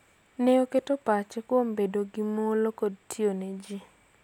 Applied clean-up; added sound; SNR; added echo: none; none; none; none.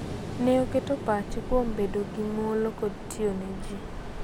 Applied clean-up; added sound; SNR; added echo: none; Ocean; 5 dB; none.